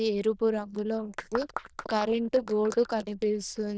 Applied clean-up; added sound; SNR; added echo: neural diffusion model UNIVERSE++.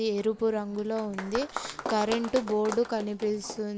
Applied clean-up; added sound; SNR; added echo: none; Applause; 10 dB; none.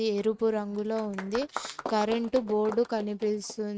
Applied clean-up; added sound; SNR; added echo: neural mask model RNNoise.